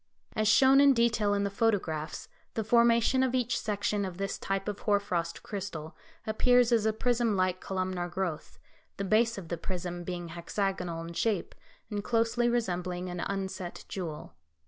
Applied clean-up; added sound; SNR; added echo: none; none; none; none.